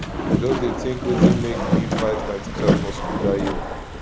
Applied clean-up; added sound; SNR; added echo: none; Boat, Water vehicle; -4 dB; none.